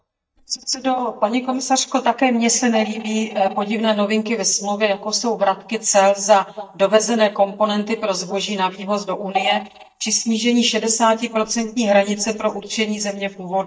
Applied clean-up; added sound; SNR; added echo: neural mask model DeepFilterNet 3.